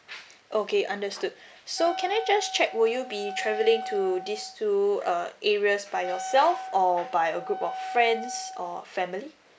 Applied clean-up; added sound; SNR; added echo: none; Wind instrument, woodwind instrument; 10 dB; none.